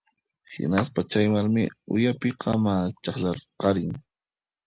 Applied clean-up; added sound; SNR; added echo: none; Clapping; 14 dB; none.